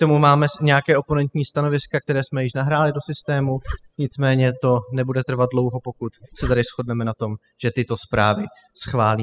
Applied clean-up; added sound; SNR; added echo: classical method spectral subtraction.